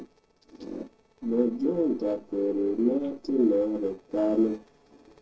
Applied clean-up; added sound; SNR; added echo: neural separator model SepFormer DNS4.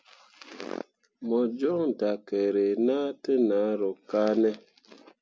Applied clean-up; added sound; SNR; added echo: none; none; none; none.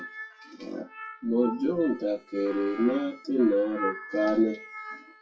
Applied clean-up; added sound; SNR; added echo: classical method WPE with log-MMSE.